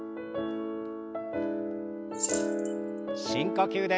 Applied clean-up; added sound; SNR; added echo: none; Rattle / Keys jangling; 9 dB; none.